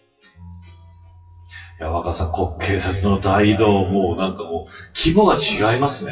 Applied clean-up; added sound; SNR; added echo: classical method WPE with log-MMSE.